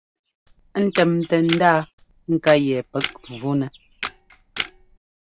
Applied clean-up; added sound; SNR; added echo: none; Camera; 11 dB; none.